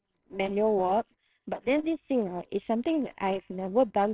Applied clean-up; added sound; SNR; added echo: neural separator model SepFormer WHAMR!.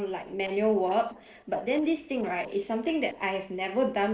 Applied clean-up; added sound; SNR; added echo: neural separator model SepFormer DNS4.